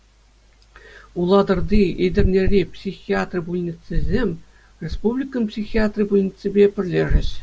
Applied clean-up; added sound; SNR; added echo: none; none; none; none.